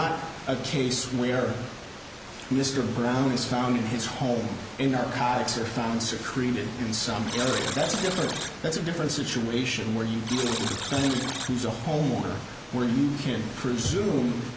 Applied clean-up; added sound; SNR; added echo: none; Alarm; 9 dB; none.